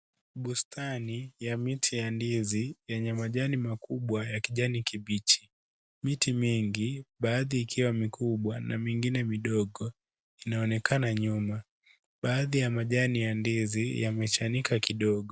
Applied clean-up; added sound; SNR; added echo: none; none; none; none.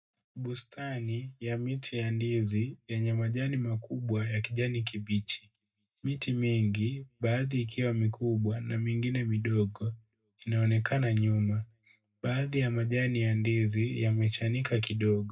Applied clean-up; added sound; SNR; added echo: none; none; none; reverberation time 0.2 s.